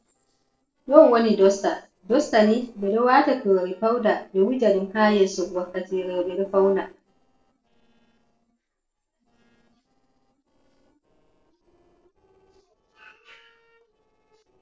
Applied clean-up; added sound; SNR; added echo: neural separator model SepFormer DNS4.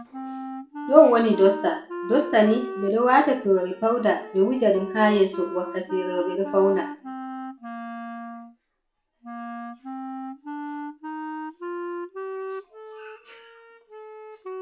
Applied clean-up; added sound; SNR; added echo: none; Wind instrument, woodwind instrument; 11 dB; reverberation time 0.4 s.